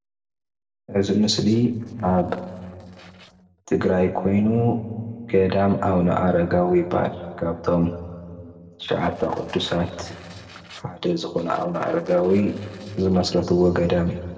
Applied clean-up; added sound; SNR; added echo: neural separator model SepFormer DNS4.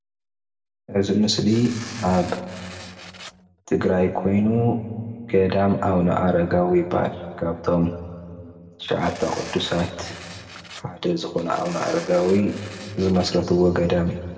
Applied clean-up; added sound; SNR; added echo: none; Tearing; 17 dB; reverberation time 1.7 s.